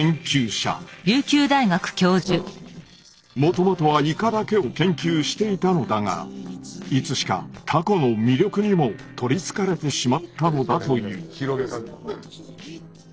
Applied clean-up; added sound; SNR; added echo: neural separator model SepFormer DNS4.